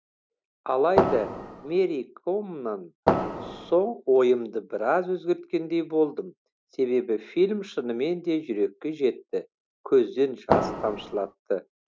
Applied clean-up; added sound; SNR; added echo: none; Fireworks; 0 dB; none.